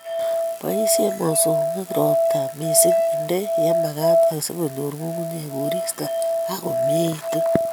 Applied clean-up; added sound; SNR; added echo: none; Musical instrument; -4 dB; none.